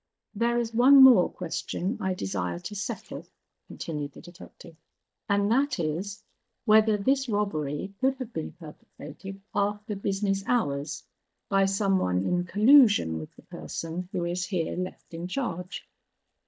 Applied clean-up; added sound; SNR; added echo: neural mask model DeepFilterNet 3.